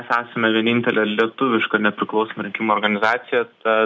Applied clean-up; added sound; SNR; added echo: none; none; none; none.